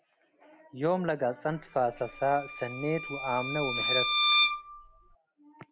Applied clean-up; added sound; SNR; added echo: none; Bowed string instrument; -2 dB; none.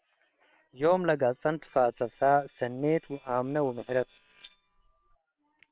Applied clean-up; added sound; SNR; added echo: neural separator model SepFormer WHAM!.